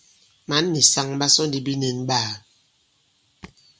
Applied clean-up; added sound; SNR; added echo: none; none; none; none.